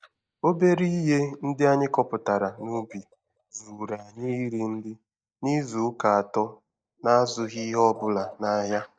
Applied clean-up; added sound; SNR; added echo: neural mask model DeepFilterNet 3.